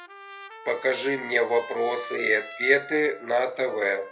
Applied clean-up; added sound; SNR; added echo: none; Trumpet; 16 dB; reverberation time 0.3 s.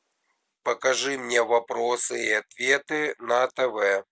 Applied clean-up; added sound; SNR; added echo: none; none; none; none.